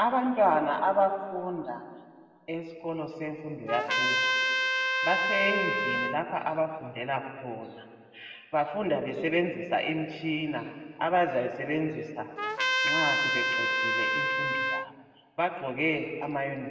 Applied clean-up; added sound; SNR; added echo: none; Trumpet; -2 dB; reverberation time 2.1 s.